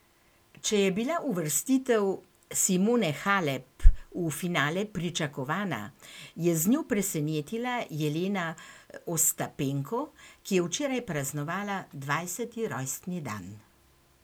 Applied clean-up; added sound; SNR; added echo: none; none; none; none.